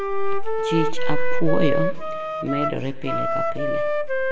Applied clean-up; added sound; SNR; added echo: none; Wind instrument, woodwind instrument; 6 dB; reverberation time 1.3 s.